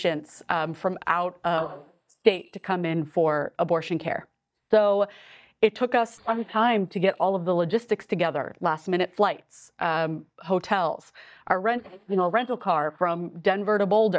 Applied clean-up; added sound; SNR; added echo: neural mask model DeepFilterNet 3.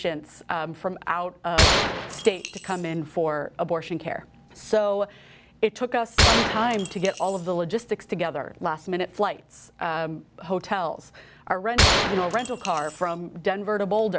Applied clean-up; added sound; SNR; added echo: none; Gunshot, gunfire; -2 dB; none.